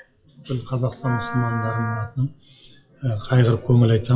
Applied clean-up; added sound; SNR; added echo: classical method WPE with log-MMSE.